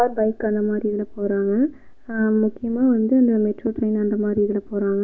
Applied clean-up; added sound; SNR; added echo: none; none; none; none.